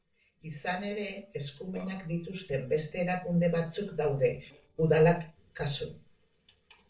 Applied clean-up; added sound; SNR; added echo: neural separator model SepFormer DNS4.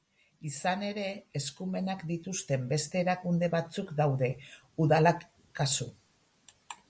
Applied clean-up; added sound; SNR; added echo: none; none; none; none.